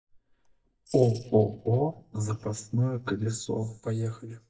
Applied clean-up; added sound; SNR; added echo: neural mask model DeepFilterNet 3.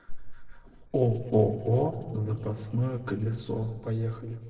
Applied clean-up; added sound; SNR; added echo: neural separator model SepFormer DNS4.